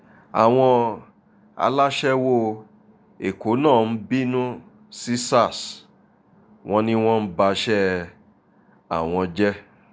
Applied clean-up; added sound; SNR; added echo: none; none; none; none.